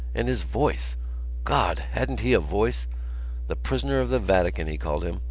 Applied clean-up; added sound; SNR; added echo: none; none; none; none.